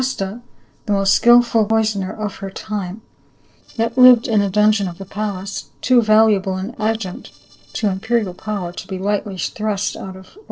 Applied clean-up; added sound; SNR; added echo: neural separator model SepFormer DNS4.